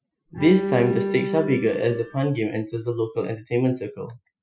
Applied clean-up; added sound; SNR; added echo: classical method Wiener filter.